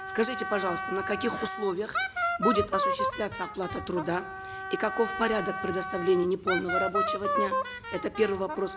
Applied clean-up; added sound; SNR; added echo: none; Wind instrument, woodwind instrument; 2 dB; none.